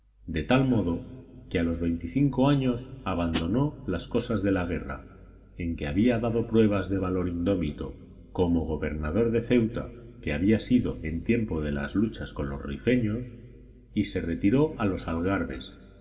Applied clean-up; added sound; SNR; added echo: none; Hi-hat; 4 dB; reverberation time 1.4 s.